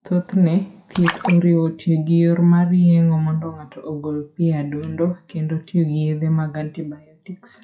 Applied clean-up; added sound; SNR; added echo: classical method WPE with log-MMSE.